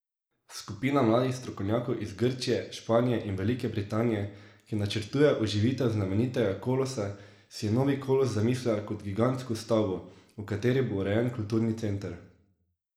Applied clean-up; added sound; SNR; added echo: none; none; none; reverberation time 0.6 s.